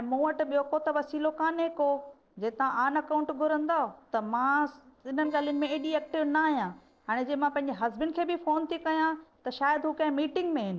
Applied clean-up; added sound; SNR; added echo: neural separator model SepFormer DNS4.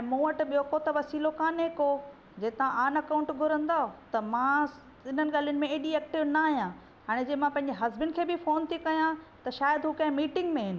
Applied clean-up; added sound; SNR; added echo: none; none; none; none.